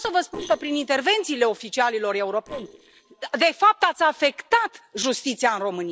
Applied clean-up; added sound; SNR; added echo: neural separator model SepFormer DNS4.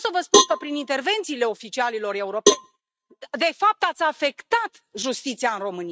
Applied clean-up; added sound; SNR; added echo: neural mask model RNNoise.